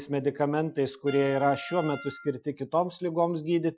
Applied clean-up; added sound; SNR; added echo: classical method Wiener filter.